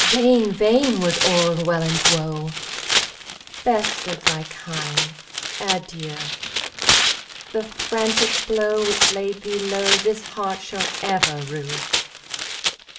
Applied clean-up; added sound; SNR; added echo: none; Tearing; 0 dB; reverberation time 0.6 s.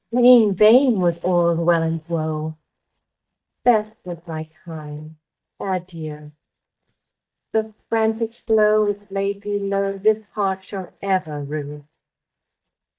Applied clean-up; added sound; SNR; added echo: neural mask model DeepFilterNet 3.